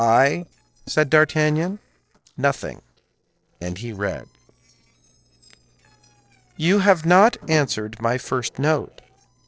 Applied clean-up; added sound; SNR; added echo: neural separator model SepFormer DNS4.